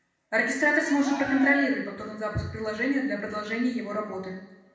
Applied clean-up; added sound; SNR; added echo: none; Cheering; 13 dB; reverberation time 0.9 s.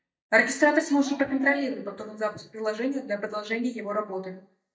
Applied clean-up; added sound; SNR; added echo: neural mask model DeepFilterNet 3.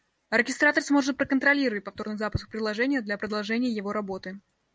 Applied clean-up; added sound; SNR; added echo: none; none; none; none.